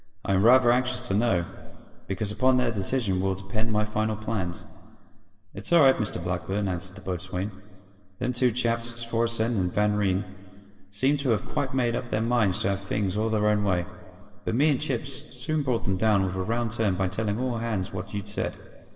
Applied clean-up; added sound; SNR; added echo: none; none; none; reverberation time 1.6 s.